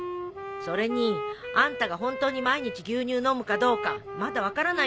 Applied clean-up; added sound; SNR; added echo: none; Wind instrument, woodwind instrument; 8 dB; none.